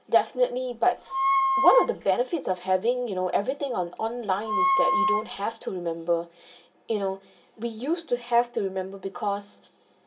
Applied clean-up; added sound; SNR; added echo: none; Wind instrument, woodwind instrument; -1 dB; reverberation time 0.2 s.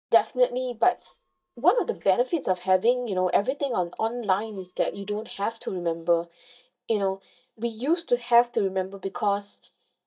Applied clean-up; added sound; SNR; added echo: neural mask model DeepFilterNet 3.